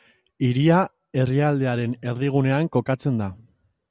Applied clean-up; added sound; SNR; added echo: none; none; none; none.